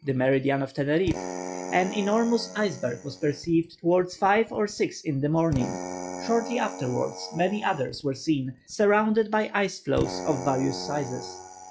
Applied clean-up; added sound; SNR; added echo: classical method log-MMSE.